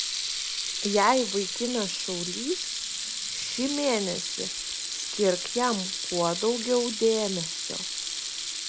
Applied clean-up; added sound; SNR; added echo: none; Sink (filling or washing) / Water tap, faucet; 3 dB; none.